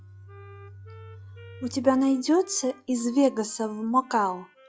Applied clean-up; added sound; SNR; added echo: classical method log-MMSE.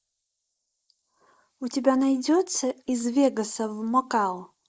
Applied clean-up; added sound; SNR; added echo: neural mask model Resemble Enhance denoiser.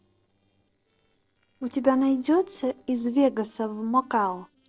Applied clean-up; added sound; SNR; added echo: neural separator model SepFormer DNS4.